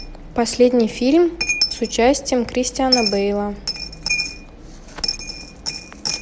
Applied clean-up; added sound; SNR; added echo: none; Coin (dropping); 7 dB; none.